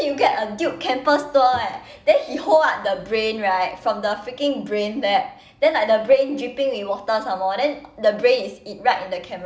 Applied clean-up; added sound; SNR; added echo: none; none; none; none.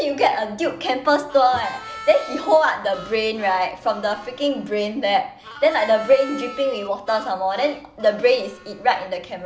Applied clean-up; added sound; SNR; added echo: none; Harmonica; 17 dB; none.